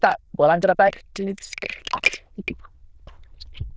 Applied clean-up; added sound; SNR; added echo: neural diffusion model UNIVERSE++.